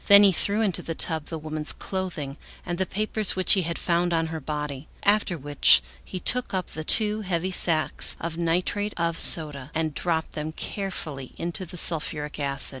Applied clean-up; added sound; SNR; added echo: none; none; none; none.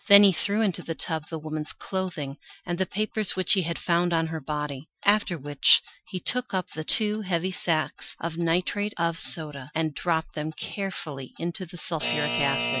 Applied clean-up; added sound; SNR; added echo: classical method Wiener filter.